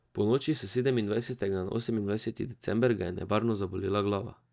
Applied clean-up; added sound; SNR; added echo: neural mask model DeepFilterNet 3.